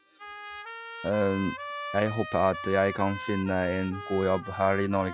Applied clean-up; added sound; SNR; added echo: classical method log-MMSE.